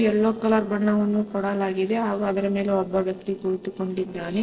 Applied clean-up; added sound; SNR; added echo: neural separator model SepFormer DNS4.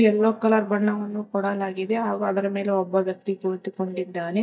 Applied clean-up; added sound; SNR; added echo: neural mask model DeepFilterNet 3.